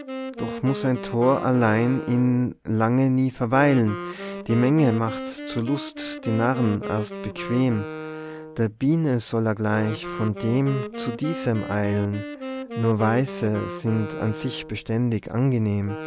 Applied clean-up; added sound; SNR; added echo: none; Wind instrument, woodwind instrument; 11 dB; none.